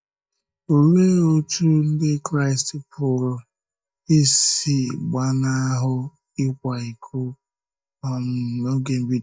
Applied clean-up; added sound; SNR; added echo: neural mask model DeepFilterNet 3.